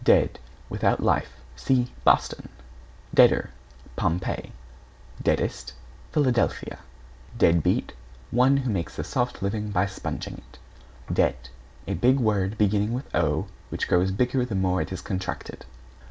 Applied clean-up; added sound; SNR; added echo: none; none; none; none.